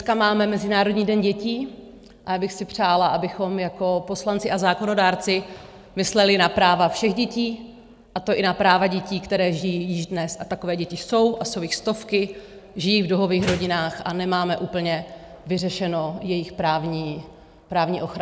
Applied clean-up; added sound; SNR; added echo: none; Slam; 11 dB; none.